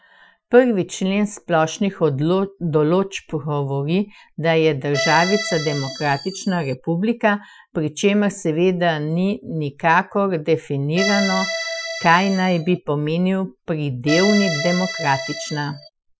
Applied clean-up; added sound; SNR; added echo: classical method Wiener filter.